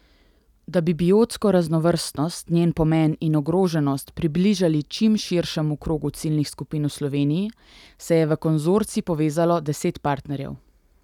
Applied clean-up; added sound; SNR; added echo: none; none; none; none.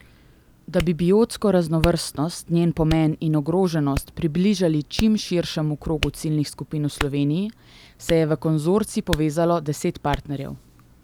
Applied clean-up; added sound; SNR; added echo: none; Hands; 13 dB; none.